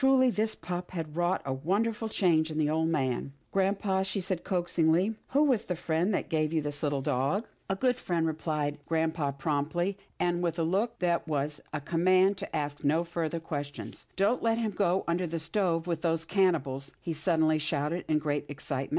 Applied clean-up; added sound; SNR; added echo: none; none; none; none.